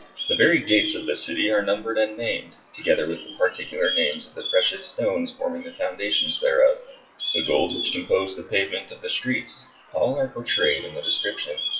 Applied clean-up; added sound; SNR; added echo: classical method WPE with log-MMSE.